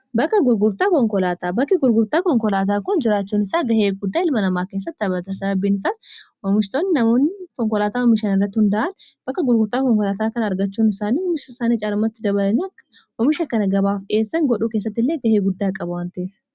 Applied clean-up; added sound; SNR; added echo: none; none; none; none.